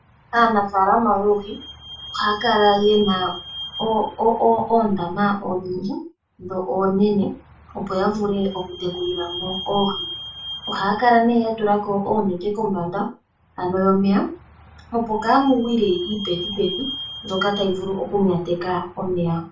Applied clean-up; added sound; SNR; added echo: none; Squeak / Vehicle; 15 dB; reverberation time 0.3 s.